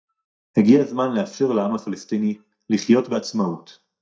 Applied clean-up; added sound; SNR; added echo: neural mask model DeepFilterNet 3.